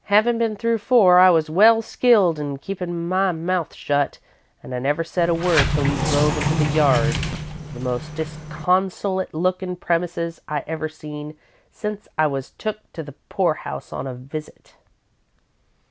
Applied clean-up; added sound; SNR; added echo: none; Sliding door; 1 dB; none.